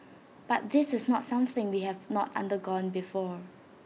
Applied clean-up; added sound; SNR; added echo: none; none; none; none.